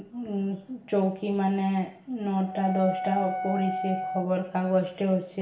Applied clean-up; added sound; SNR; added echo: none; Wind instrument, woodwind instrument; 6 dB; reverberation time 0.6 s.